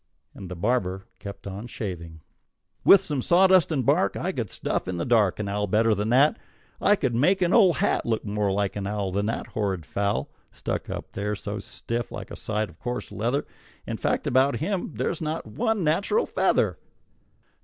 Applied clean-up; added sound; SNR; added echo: none; none; none; none.